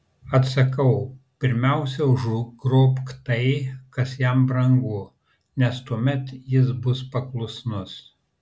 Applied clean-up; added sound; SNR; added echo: none; none; none; none.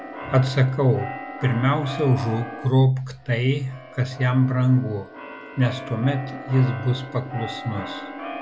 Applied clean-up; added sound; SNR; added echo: none; Keyboard (musical); 13 dB; none.